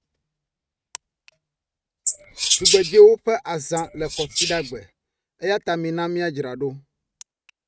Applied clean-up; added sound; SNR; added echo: neural mask model RNNoise.